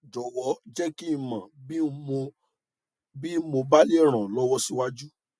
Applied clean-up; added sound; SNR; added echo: none; none; none; none.